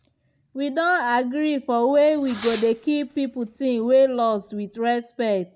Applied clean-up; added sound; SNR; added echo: none; Fireworks; 15 dB; none.